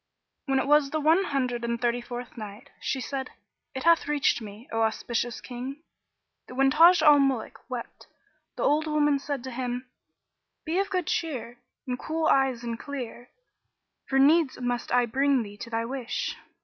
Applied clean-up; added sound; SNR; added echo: none; none; none; none.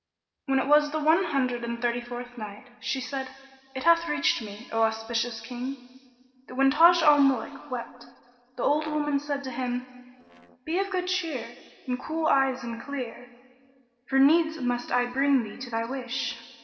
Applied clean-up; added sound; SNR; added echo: neural separator model SepFormer DNS4.